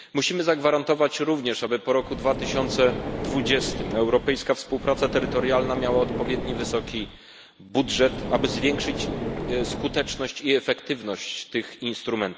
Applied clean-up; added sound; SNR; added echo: none; Car; 6 dB; none.